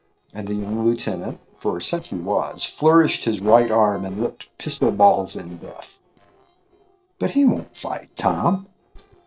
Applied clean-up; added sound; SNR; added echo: neural separator model SepFormer DNS4.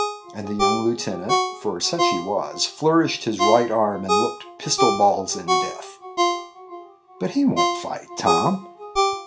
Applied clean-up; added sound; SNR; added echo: none; Ringtone; 1 dB; reverberation time 0.3 s.